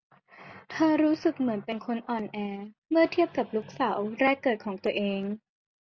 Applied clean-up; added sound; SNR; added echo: none; none; none; none.